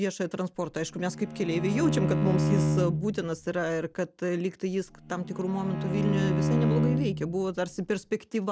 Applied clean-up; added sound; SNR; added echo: none; Bowed string instrument; 0 dB; none.